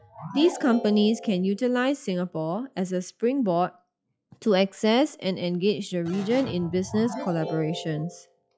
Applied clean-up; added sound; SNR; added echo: classical method log-MMSE.